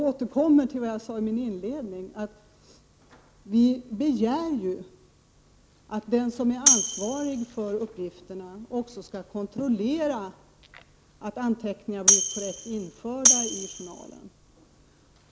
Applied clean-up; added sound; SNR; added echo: none; Tambourine; -5 dB; none.